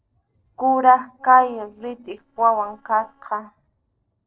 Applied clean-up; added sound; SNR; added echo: neural separator model SepFormer DNS4.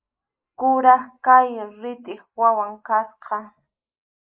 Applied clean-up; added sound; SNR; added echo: neural mask model Resemble Enhance denoiser.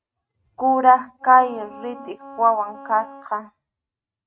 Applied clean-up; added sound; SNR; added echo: neural mask model RNNoise.